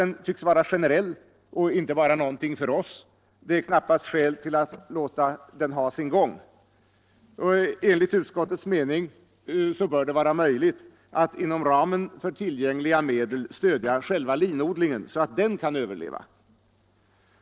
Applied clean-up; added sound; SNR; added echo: neural separator model SepFormer DNS4.